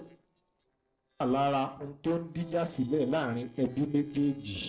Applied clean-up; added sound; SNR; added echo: neural separator model SepFormer DNS4.